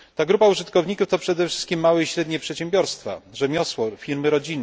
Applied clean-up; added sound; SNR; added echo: none; none; none; none.